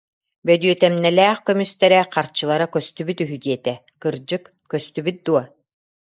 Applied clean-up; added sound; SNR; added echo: neural mask model Resemble Enhance denoiser.